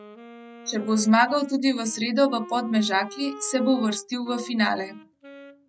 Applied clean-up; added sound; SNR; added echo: none; Wind instrument, woodwind instrument; 19 dB; none.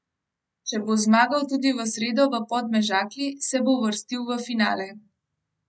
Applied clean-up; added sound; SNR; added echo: none; none; none; none.